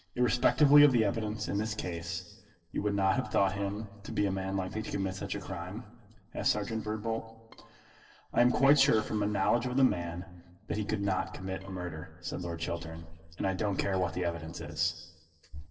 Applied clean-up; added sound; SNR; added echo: neural separator model SepFormer DNS4.